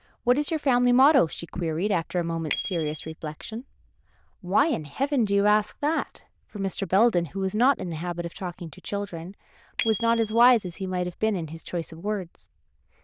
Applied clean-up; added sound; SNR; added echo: neural diffusion model UNIVERSE++.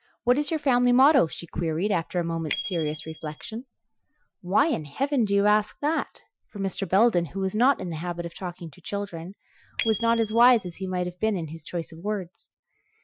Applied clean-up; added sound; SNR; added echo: classical method Wiener filter.